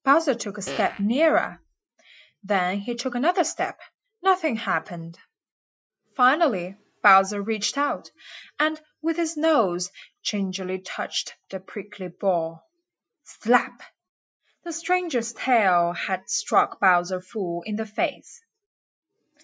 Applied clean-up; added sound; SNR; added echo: classical method Wiener filter.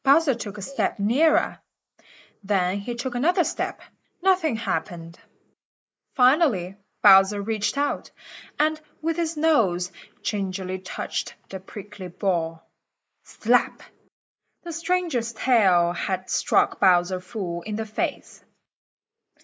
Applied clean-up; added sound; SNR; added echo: neural mask model Resemble Enhance denoiser.